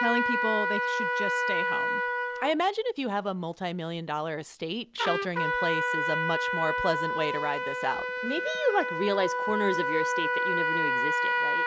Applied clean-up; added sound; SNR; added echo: none; Trumpet; -2 dB; none.